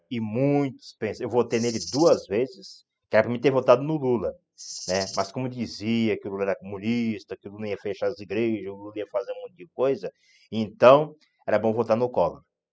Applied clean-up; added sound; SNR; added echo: classical method spectral subtraction.